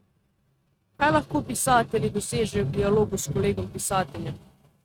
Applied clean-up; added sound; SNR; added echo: neural mask model RNNoise.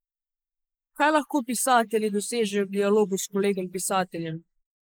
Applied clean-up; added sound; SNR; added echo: neural mask model Resemble Enhance denoiser.